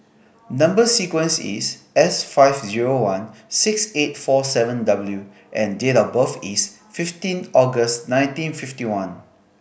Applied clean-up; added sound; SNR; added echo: none; none; none; none.